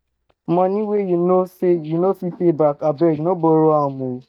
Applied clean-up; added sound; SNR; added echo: neural mask model DeepFilterNet 3.